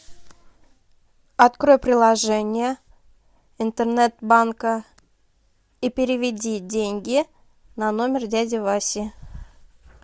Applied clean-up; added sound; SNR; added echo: none; none; none; none.